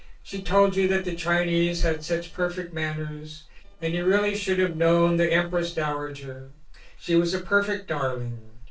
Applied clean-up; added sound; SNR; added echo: neural separator model SepFormer DNS4.